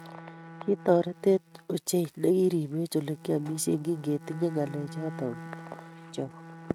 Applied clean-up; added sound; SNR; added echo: neural mask model RNNoise.